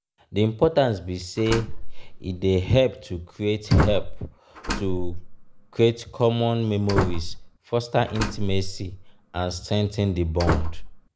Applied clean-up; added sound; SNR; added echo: none; Slam; 4 dB; none.